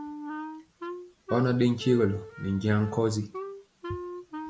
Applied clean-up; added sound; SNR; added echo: none; Wind instrument, woodwind instrument; 11 dB; none.